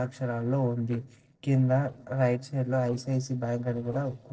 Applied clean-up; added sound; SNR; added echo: neural separator model SepFormer DNS4.